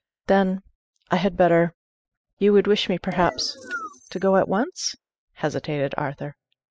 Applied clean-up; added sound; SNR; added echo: classical method spectral subtraction.